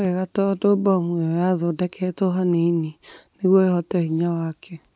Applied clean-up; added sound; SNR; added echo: none; none; none; none.